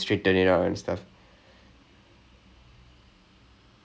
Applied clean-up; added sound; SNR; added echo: none; none; none; none.